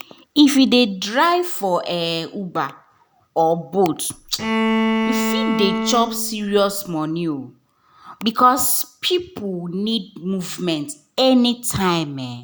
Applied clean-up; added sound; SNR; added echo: none; Bowed string instrument; 1 dB; none.